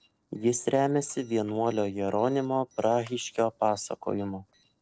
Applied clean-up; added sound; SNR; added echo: neural separator model SepFormer DNS4.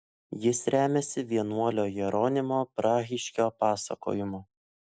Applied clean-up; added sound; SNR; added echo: none; none; none; none.